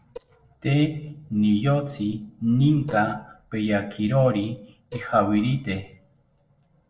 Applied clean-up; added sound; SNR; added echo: neural separator model SepFormer DNS4.